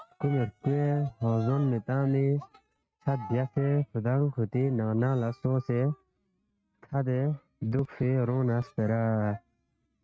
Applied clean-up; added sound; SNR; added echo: neural mask model RNNoise.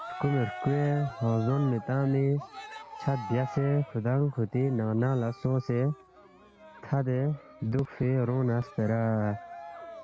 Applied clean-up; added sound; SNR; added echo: none; Cheering; 15 dB; none.